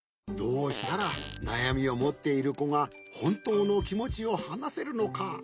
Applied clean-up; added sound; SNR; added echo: none; Fart; 8 dB; none.